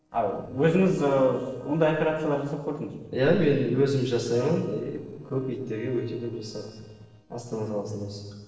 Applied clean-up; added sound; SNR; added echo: neural separator model SepFormer DNS4.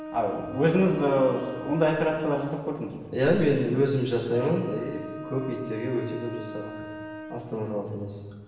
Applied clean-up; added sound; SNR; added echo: none; Wind instrument, woodwind instrument; 13 dB; reverberation time 1.2 s.